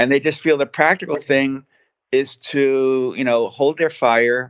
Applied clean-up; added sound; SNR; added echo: neural mask model Resemble Enhance denoiser.